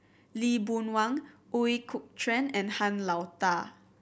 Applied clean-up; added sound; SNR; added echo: none; none; none; none.